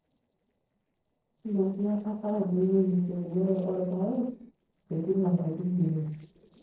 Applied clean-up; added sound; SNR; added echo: neural separator model SepFormer DNS4.